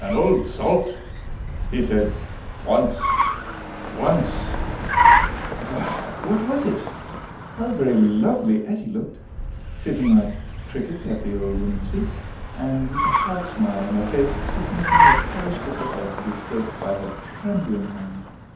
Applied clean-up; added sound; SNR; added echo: none; Car; 0 dB; reverberation time 0.6 s.